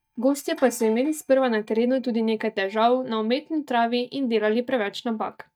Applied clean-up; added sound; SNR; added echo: neural mask model DeepFilterNet 3.